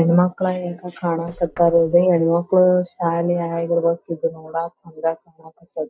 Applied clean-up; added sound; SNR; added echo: neural mask model DeepFilterNet 3.